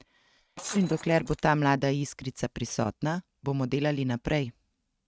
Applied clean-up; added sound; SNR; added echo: neural mask model RNNoise.